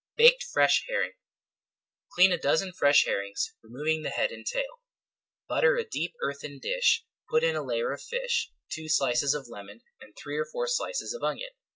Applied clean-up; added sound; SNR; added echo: none; none; none; none.